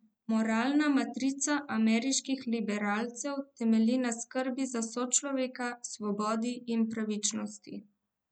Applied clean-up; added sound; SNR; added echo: none; none; none; none.